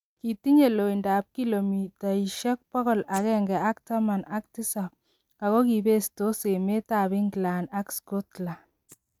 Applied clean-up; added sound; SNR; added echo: neural mask model RNNoise.